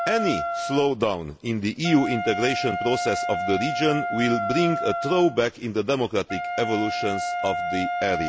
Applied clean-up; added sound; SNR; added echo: none; Wind instrument, woodwind instrument; 4 dB; none.